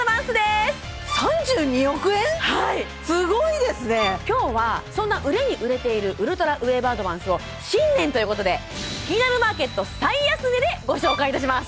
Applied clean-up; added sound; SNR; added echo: none; Bowed string instrument; 9 dB; none.